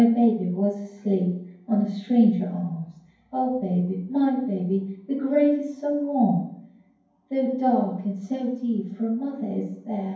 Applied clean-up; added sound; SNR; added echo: none; none; none; reverberation time 0.9 s.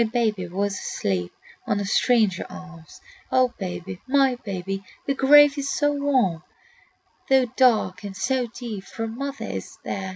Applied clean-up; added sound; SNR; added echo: none; none; none; none.